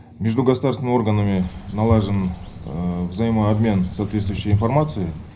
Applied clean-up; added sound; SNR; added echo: none; Bird; 17 dB; reverberation time 0.4 s.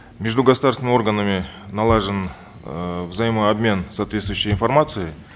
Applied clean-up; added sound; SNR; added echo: none; none; none; none.